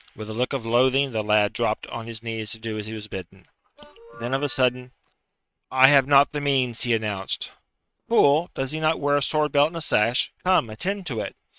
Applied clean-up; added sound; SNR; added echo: neural mask model RNNoise.